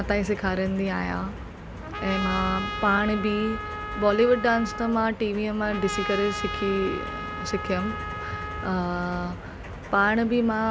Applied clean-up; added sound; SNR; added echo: none; Trumpet; 8 dB; none.